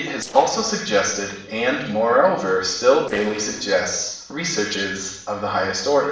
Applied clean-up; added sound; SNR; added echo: neural separator model SepFormer DNS4.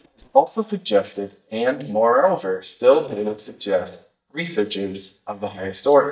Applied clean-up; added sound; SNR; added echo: neural mask model DeepFilterNet 3.